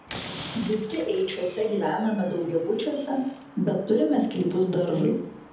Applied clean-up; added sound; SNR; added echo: none; Slam; 16 dB; reverberation time 1.0 s.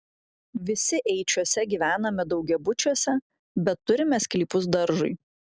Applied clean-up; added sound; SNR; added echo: none; none; none; none.